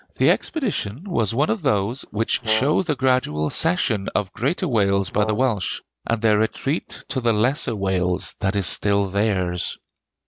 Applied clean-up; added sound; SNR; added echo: none; Brass instrument; 10 dB; none.